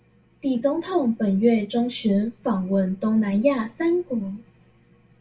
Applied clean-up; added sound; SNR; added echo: none; none; none; reverberation time 0.2 s.